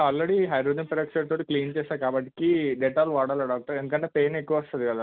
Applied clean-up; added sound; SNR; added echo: none; none; none; none.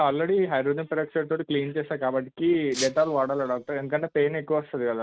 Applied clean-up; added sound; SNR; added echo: neural mask model RNNoise.